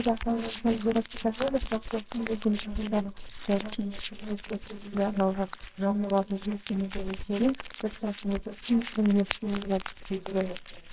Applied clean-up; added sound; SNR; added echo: neural separator model SepFormer WHAMR!.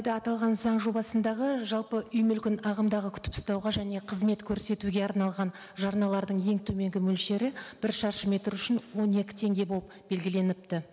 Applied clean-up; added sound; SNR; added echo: none; none; none; none.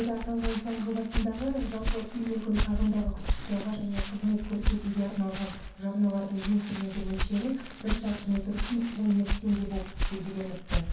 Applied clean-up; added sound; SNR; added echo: none; Walk, footsteps; 3 dB; reverberation time 0.6 s.